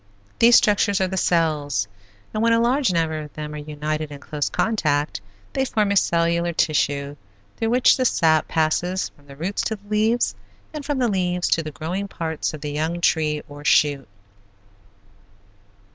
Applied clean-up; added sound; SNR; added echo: none; none; none; none.